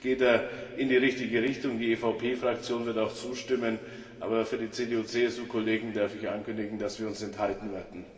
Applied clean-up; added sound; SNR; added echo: none; none; none; reverberation time 2.3 s.